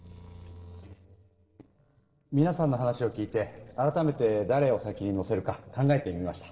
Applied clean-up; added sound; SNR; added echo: neural separator model SepFormer DNS4.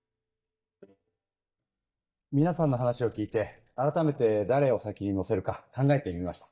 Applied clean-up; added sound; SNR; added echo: neural mask model DeepFilterNet 3.